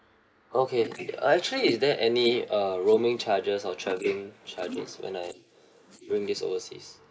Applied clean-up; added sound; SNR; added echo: neural mask model Resemble Enhance denoiser.